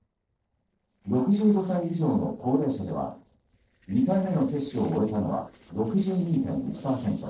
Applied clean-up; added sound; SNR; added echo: neural separator model SepFormer DNS4.